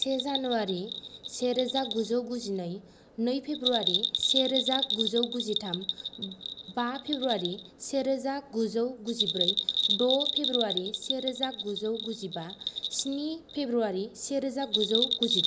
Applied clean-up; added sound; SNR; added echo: none; Bell; 2 dB; none.